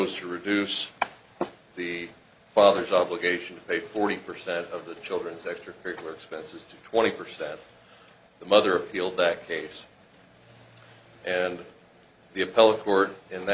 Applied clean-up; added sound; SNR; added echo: none; none; none; none.